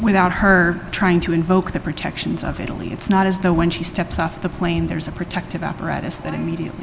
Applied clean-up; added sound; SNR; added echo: none; Engine / Aircraft; 16 dB; none.